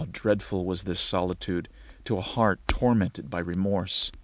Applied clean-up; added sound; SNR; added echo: none; Crackle; 13 dB; none.